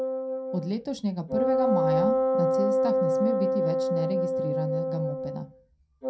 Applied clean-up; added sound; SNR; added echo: none; Wind instrument, woodwind instrument; -5 dB; reverberation time 0.2 s.